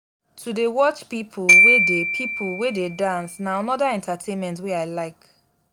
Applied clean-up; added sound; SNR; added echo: none; Glockenspiel; -5 dB; none.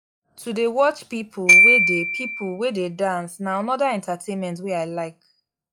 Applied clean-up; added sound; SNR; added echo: classical method log-MMSE.